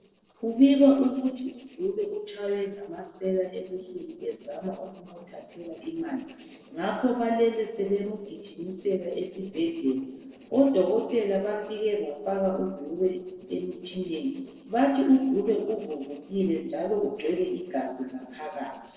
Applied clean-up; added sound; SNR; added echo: neural separator model SepFormer DNS4.